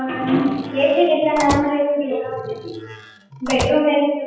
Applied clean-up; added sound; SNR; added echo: classical method WPE with log-MMSE.